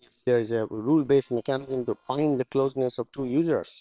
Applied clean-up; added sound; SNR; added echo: neural separator model SepFormer WHAM!.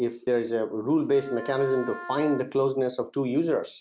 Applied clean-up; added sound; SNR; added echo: none; Wind instrument, woodwind instrument; 15 dB; none.